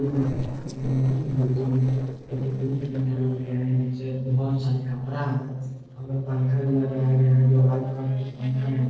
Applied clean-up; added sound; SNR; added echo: neural separator model SepFormer DNS4.